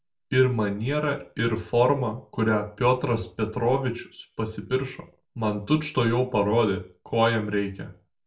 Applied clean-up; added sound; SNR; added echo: none; none; none; reverberation time 0.2 s.